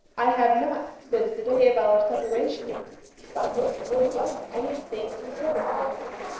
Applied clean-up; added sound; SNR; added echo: neural separator model SepFormer DNS4.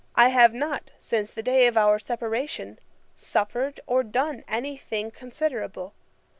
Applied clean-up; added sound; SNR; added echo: none; none; none; none.